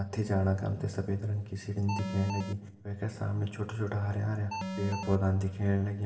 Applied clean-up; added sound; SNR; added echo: none; Alarm; 5 dB; reverberation time 0.8 s.